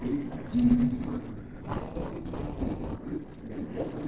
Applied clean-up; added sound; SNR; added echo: neural separator model SepFormer DNS4.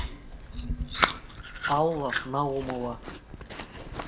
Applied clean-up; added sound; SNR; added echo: none; Chewing, mastication; 0 dB; reverberation time 0.3 s.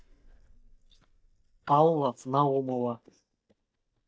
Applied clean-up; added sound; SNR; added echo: neural mask model DeepFilterNet 3.